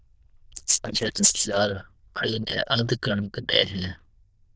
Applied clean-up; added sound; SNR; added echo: neural diffusion model UNIVERSE++.